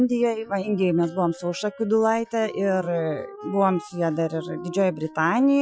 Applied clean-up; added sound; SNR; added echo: classical method Wiener filter.